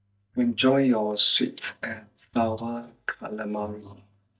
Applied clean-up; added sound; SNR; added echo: neural mask model DeepFilterNet 3.